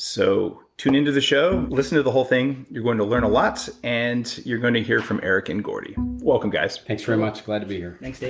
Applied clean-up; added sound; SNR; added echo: none; Bowed string instrument; 11 dB; none.